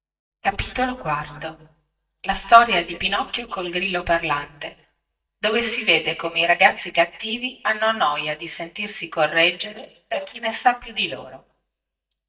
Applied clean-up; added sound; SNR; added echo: neural mask model DeepFilterNet 3.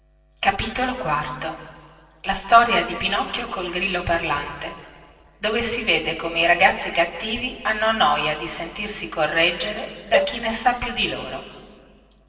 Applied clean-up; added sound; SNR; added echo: none; Cowbell; 7 dB; reverberation time 2.1 s.